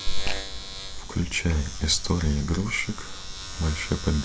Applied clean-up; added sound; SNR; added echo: none; Domestic sounds, home sounds; 11 dB; none.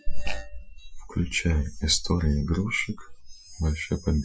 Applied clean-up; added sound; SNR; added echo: classical method Wiener filter.